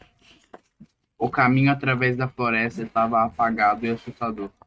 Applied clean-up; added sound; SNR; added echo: neural mask model RNNoise.